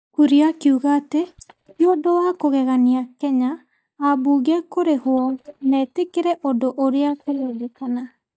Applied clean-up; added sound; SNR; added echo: neural mask model DeepFilterNet 3.